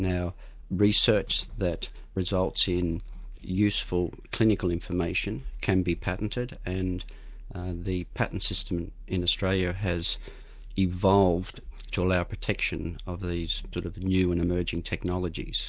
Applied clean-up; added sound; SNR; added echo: none; none; none; none.